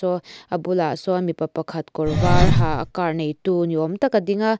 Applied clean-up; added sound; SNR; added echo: none; Engine; 1 dB; none.